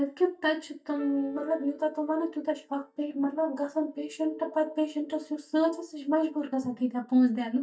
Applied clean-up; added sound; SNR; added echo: neural mask model DeepFilterNet 3.